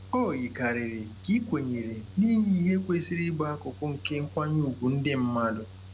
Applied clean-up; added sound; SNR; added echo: none; Mechanical fan; 17 dB; none.